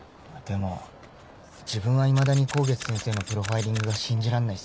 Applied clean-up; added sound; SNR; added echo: none; Camera; 14 dB; none.